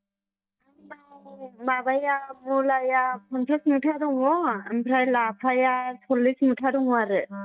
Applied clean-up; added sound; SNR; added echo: neural mask model DeepFilterNet 3.